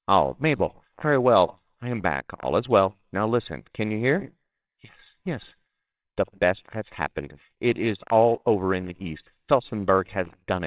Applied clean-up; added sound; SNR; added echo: neural separator model SepFormer WHAMR!.